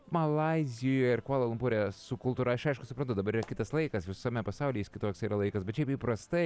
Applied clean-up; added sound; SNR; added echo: none; none; none; none.